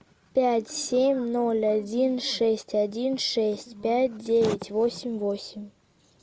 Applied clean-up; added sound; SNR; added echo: none; none; none; none.